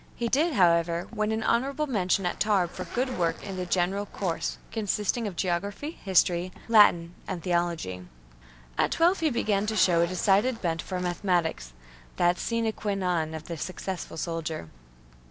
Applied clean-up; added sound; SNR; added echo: none; Zipper (clothing); 19 dB; none.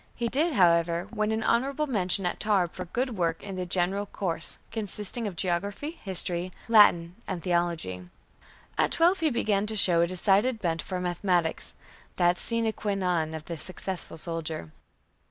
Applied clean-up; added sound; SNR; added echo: none; none; none; none.